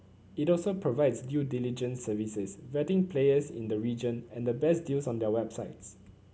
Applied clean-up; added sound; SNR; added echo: none; none; none; none.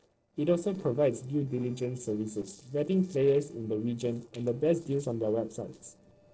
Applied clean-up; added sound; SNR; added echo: neural separator model SepFormer DNS4.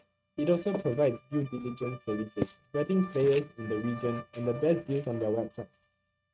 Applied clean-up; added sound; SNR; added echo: neural mask model RNNoise.